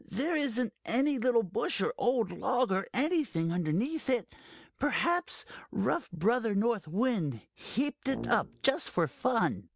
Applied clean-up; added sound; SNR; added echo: none; Brass instrument; 12 dB; none.